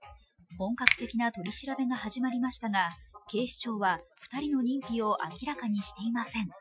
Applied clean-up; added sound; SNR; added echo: classical method Wiener filter.